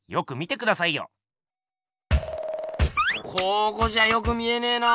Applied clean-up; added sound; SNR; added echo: none; none; none; none.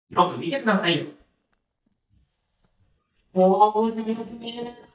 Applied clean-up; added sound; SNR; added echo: neural mask model DeepFilterNet 3.